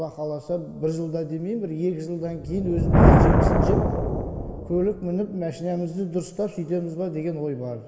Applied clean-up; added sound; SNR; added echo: none; Thunder; -3 dB; reverberation time 2.1 s.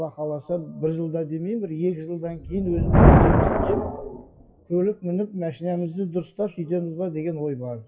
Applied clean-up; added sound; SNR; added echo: classical method WPE with log-MMSE.